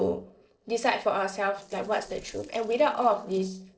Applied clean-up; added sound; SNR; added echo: neural separator model SepFormer DNS4.